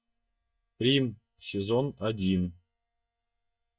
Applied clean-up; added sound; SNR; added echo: neural mask model DeepFilterNet 3.